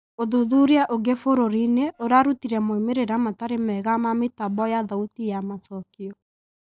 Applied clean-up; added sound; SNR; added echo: neural separator model SepFormer DNS4.